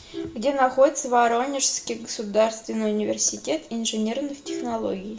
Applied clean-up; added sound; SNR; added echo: none; Vehicle horn, car horn, honking; 18 dB; reverberation time 0.5 s.